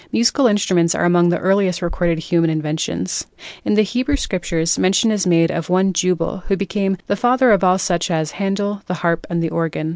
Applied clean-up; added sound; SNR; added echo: none; none; none; none.